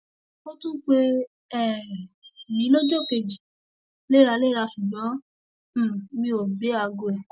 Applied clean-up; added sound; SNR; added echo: none; Bird vocalization, bird call, bird song; 10 dB; none.